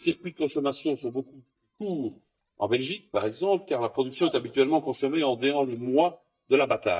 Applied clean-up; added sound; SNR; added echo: neural mask model DeepFilterNet 3.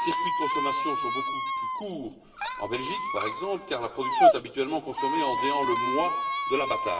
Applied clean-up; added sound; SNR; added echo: none; Squeak; -4 dB; reverberation time 0.8 s.